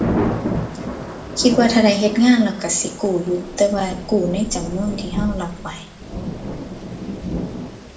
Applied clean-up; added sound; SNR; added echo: none; Thunder / Rain; 6 dB; reverberation time 0.5 s.